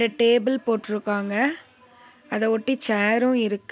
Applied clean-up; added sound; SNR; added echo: none; none; none; none.